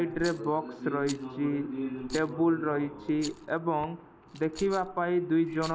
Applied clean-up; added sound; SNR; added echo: none; Rattle; 19 dB; none.